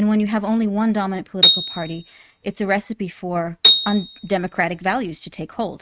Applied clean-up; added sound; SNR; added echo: neural mask model RNNoise.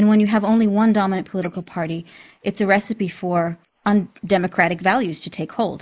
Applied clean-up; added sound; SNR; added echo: neural mask model Resemble Enhance denoiser.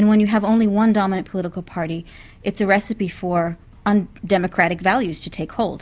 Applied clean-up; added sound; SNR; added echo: none; none; none; none.